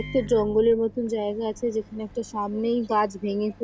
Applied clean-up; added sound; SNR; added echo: none; Microwave oven; 18 dB; none.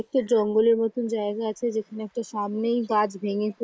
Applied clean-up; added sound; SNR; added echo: neural mask model Resemble Enhance denoiser.